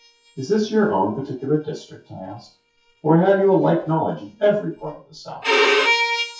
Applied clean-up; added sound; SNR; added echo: classical method WPE with log-MMSE.